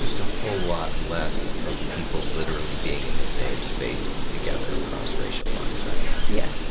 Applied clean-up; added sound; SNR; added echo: none; Bird; 10 dB; none.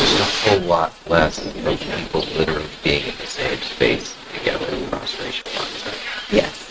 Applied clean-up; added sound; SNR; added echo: neural mask model RNNoise.